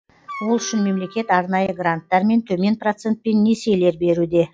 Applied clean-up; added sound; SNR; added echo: classical method log-MMSE.